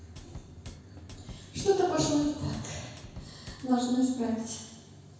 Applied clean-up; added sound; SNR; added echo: none; Drum / Drum kit; 16 dB; reverberation time 1.1 s.